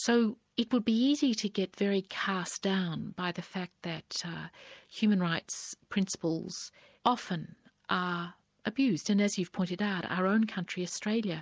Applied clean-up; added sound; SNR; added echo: none; none; none; none.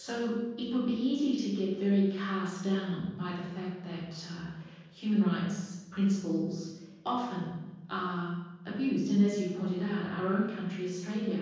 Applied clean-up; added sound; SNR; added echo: none; none; none; reverberation time 1.3 s.